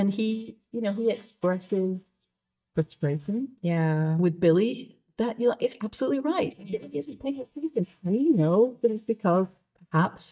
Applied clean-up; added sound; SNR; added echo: neural mask model DeepFilterNet 3.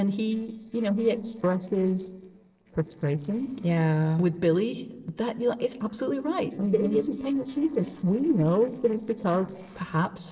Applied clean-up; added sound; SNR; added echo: neural separator model SepFormer DNS4.